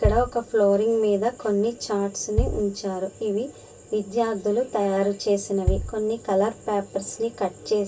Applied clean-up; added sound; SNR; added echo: none; Bass drum; 7 dB; reverberation time 0.1 s.